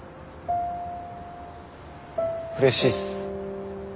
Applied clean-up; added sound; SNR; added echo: none; none; none; none.